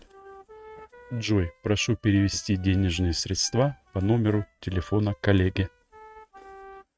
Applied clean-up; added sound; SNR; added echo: neural mask model RNNoise.